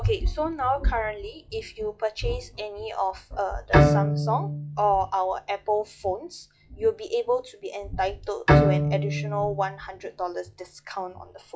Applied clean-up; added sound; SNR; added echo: classical method log-MMSE.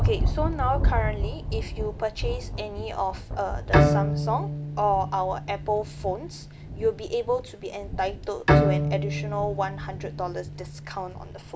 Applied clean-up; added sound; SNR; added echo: none; Thunder + Bowed string instrument; -3 dB; none.